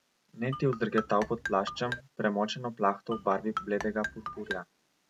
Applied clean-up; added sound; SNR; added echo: none; Marimba, xylophone; 8 dB; none.